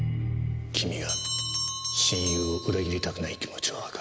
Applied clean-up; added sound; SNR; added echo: none; Bell; 5 dB; none.